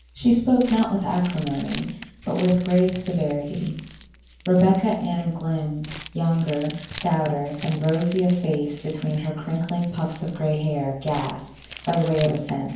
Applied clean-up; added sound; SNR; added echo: none; Crumpling, crinkling; 14 dB; reverberation time 0.9 s.